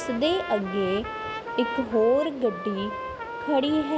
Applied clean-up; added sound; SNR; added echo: none; Trumpet; 9 dB; none.